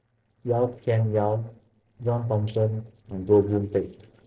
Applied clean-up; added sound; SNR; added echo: neural separator model SepFormer DNS4.